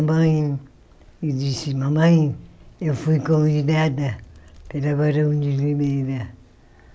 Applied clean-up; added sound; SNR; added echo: none; none; none; none.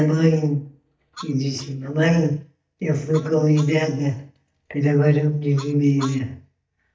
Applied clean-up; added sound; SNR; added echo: neural mask model DeepFilterNet 3.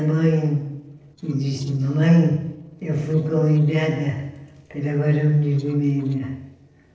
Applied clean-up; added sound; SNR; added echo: neural separator model SepFormer DNS4.